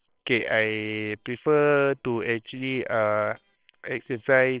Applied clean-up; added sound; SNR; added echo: neural separator model SepFormer WHAMR!.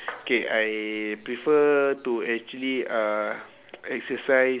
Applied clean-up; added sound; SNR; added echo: none; none; none; none.